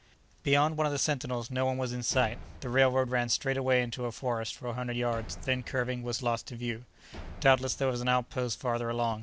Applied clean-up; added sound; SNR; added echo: none; Slam; 16 dB; none.